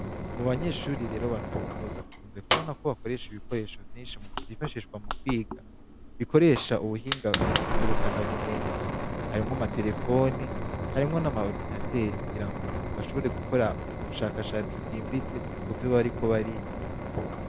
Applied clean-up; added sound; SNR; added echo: none; Fire; 1 dB; none.